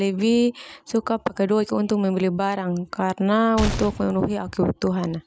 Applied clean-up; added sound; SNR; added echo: none; Gunshot, gunfire; 7 dB; none.